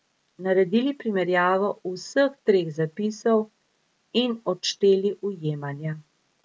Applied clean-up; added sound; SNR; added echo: none; none; none; none.